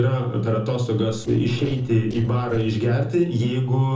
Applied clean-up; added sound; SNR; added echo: neural separator model SepFormer DNS4.